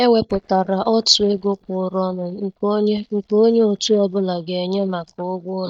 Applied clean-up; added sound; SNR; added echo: neural mask model DeepFilterNet 3.